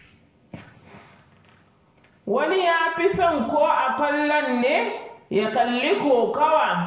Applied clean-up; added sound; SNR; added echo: none; none; none; reverberation time 0.8 s.